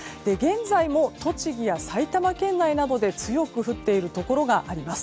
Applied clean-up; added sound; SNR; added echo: none; none; none; none.